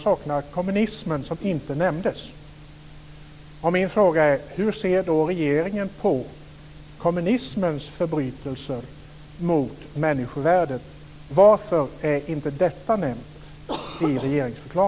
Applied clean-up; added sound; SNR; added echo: none; none; none; none.